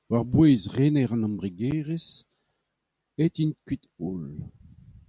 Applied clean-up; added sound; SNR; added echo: none; none; none; none.